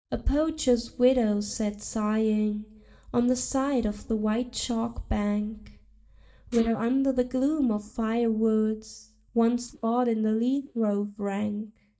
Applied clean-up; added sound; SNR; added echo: neural mask model DeepFilterNet 3.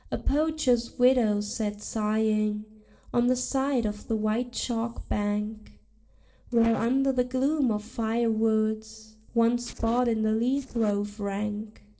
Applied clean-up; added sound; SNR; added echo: neural separator model SepFormer DNS4.